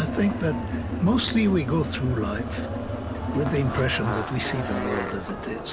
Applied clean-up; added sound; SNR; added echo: none; Crowd + Fart; 3 dB; none.